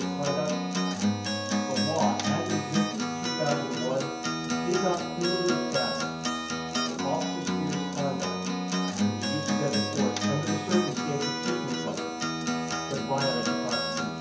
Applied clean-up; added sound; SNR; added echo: none; Acoustic guitar; -3 dB; reverberation time 0.6 s.